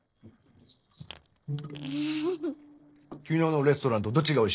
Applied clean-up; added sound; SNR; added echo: neural separator model SepFormer DNS4.